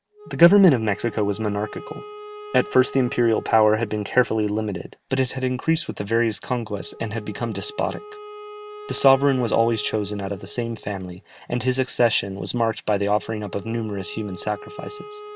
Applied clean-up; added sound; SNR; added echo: none; Wind instrument, woodwind instrument; 18 dB; none.